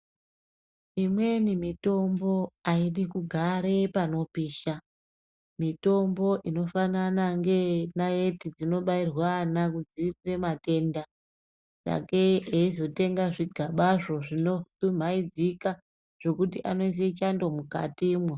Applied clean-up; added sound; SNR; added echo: neural mask model DeepFilterNet 3.